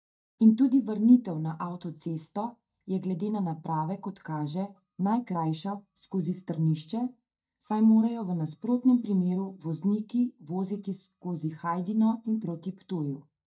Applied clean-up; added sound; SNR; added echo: neural mask model DeepFilterNet 3.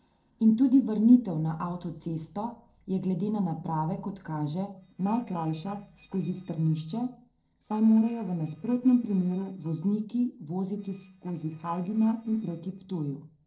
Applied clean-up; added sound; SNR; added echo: neural separator model SepFormer DNS4.